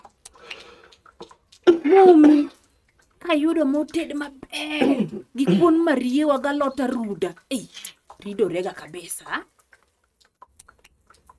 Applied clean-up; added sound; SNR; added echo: neural mask model RNNoise.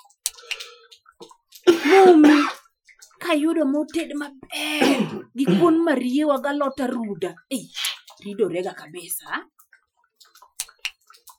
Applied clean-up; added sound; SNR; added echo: classical method Wiener filter.